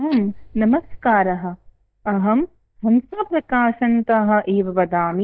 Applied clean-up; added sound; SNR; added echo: neural mask model DeepFilterNet 3.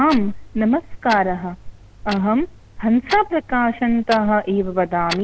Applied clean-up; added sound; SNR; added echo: none; Clock; 12 dB; none.